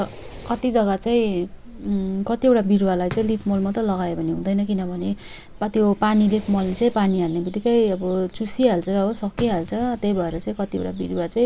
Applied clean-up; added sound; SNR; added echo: none; Fireworks; 20 dB; none.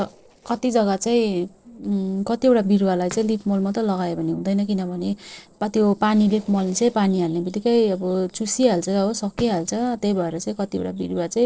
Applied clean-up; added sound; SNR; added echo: neural separator model SepFormer DNS4.